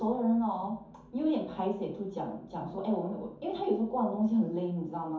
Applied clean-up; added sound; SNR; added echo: none; none; none; reverberation time 0.5 s.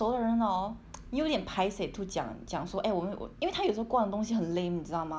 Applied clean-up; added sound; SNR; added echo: none; none; none; none.